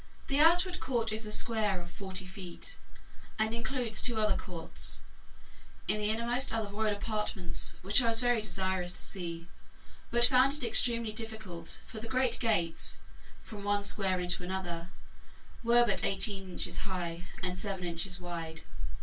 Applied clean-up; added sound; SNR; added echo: none; none; none; reverberation time 0.1 s.